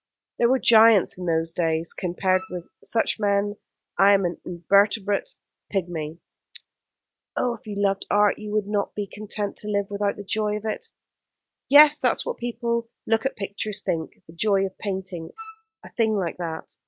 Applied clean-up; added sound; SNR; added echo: neural mask model RNNoise.